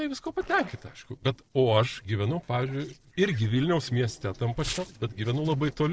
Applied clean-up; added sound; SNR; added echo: neural separator model SepFormer DNS4.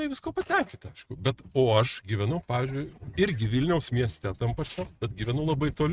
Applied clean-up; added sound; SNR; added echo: neural mask model RNNoise.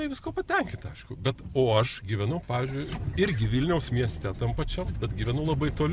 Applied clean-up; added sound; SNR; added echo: none; none; none; none.